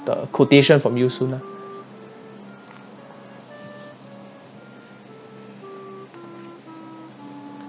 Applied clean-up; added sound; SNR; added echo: none; Wind instrument, woodwind instrument; 18 dB; none.